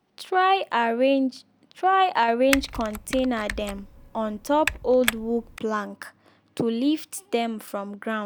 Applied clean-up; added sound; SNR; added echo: none; Typing; 8 dB; none.